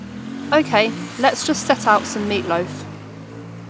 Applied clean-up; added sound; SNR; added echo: none; Motorcycle / Accelerating, revving, vroom; 10 dB; none.